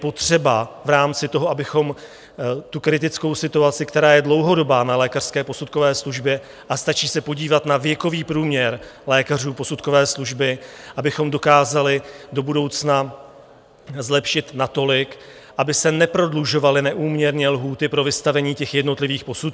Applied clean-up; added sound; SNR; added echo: none; none; none; none.